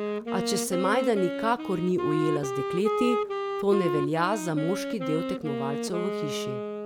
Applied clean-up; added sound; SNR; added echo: none; Wind instrument, woodwind instrument; 2 dB; none.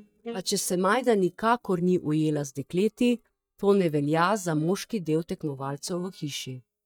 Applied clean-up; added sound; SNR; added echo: neural mask model DeepFilterNet 3.